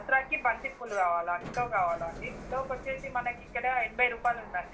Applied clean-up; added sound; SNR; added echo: none; Sliding door; 14 dB; reverberation time 0.3 s.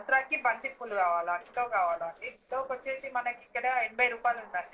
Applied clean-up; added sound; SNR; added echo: neural separator model SepFormer DNS4.